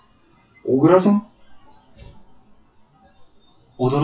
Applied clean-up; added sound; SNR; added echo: classical method WPE with log-MMSE.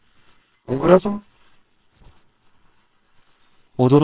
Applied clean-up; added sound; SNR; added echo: neural separator model SepFormer WHAMR!.